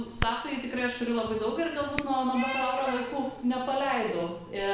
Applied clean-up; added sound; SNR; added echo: none; Hands; 11 dB; reverberation time 0.7 s.